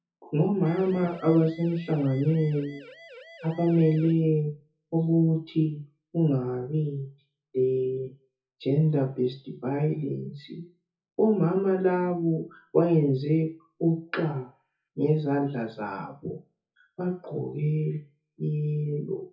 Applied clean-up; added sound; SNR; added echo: classical method WPE with log-MMSE.